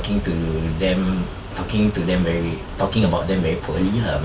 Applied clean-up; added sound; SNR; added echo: none; none; none; none.